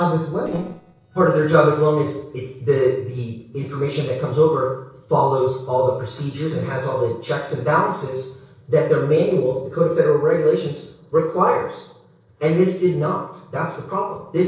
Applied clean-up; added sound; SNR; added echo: neural separator model SepFormer DNS4.